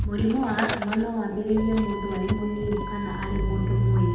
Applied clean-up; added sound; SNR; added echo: none; Slam / Engine starting; 1 dB; reverberation time 0.8 s.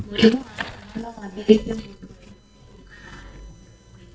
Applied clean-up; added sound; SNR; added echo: neural mask model DeepFilterNet 3.